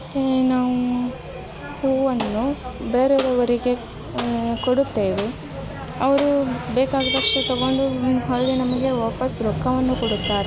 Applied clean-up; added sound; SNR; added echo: none; none; none; none.